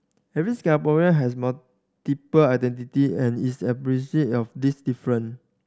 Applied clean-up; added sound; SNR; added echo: none; none; none; none.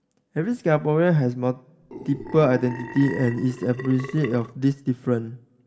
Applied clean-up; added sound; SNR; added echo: none; Burping, eructation; 13 dB; reverberation time 0.5 s.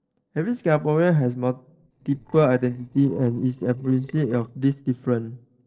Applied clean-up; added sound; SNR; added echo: neural separator model SepFormer DNS4.